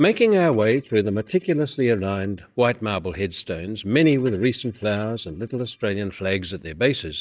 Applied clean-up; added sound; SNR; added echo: neural mask model DeepFilterNet 3.